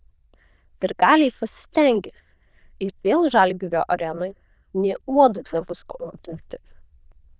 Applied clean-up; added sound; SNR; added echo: neural diffusion model UNIVERSE++.